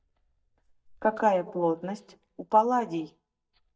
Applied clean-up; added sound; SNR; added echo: neural mask model DeepFilterNet 3.